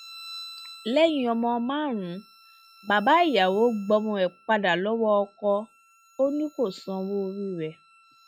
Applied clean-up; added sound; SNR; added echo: classical method log-MMSE.